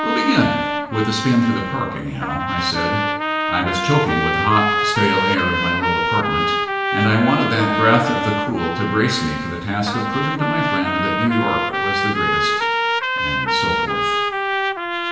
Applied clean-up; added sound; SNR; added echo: none; Trumpet; 0 dB; reverberation time 1.1 s.